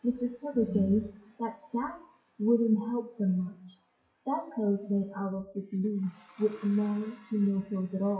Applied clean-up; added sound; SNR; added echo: classical method WPE with log-MMSE.